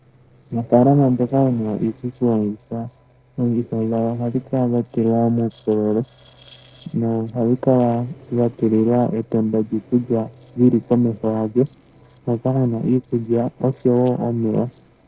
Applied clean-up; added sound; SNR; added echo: neural separator model SepFormer DNS4.